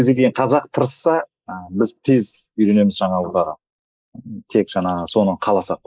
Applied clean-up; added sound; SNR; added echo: neural mask model Resemble Enhance denoiser.